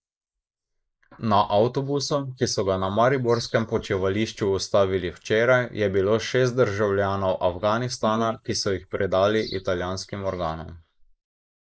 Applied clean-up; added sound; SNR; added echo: neural mask model Resemble Enhance denoiser.